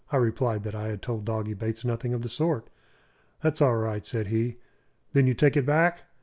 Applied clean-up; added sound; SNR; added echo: none; none; none; none.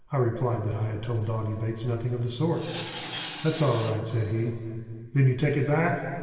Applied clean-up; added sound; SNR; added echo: none; Tools; 13 dB; reverberation time 2.6 s.